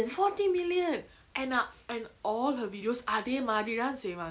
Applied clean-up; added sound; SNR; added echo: none; none; none; none.